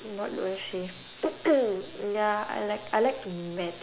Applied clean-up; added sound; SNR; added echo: none; none; none; none.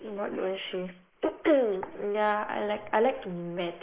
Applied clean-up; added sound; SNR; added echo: neural mask model Resemble Enhance denoiser.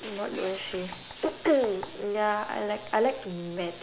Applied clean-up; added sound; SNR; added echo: none; Shatter + Knock; 17 dB; none.